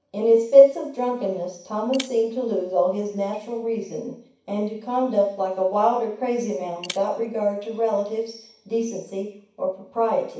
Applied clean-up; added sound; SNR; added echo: none; Shatter; 20 dB; reverberation time 0.6 s.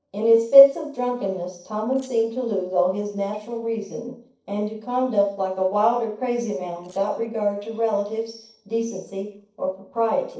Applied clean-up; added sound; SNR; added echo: neural separator model SepFormer DNS4.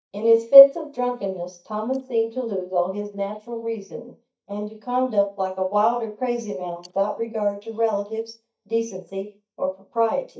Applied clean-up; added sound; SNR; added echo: neural mask model DeepFilterNet 3.